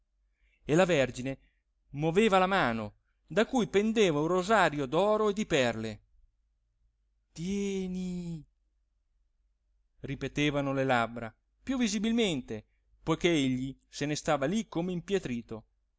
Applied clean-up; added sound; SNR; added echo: none; none; none; none.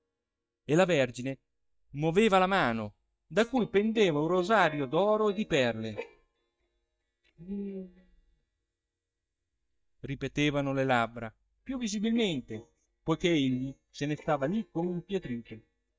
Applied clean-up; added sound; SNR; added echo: neural mask model DeepFilterNet 3.